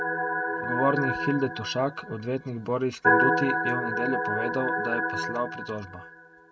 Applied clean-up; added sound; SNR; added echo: none; Organ; -2 dB; none.